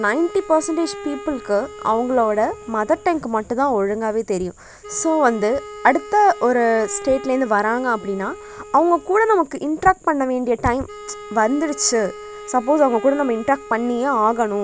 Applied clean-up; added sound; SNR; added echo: none; Wind instrument, woodwind instrument; 17 dB; none.